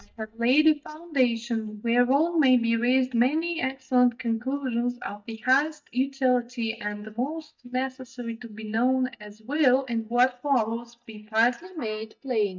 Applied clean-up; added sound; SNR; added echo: neural mask model DeepFilterNet 3.